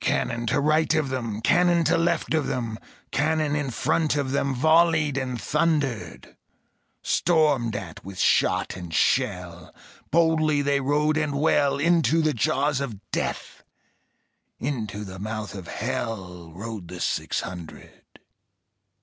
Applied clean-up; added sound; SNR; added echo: none; none; none; none.